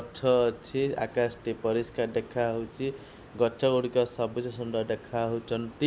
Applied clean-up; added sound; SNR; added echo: none; none; none; none.